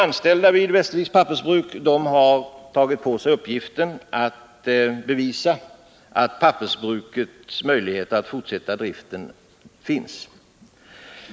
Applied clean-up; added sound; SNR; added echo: none; none; none; none.